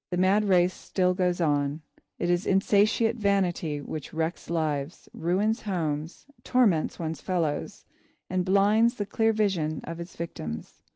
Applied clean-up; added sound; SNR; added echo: none; none; none; none.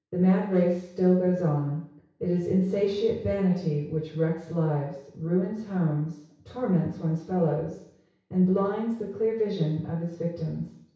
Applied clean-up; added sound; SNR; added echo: none; none; none; reverberation time 0.6 s.